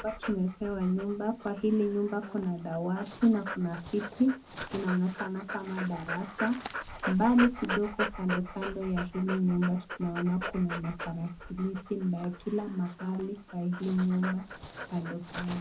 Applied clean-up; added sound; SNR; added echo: none; Dog; 10 dB; reverberation time 0.3 s.